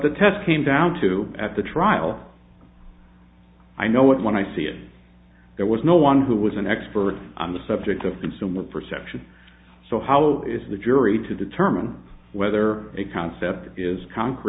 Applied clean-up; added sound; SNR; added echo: none; none; none; none.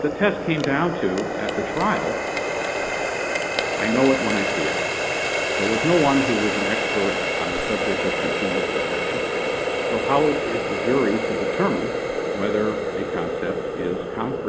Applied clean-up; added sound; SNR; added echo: none; Water tap, faucet; -1 dB; none.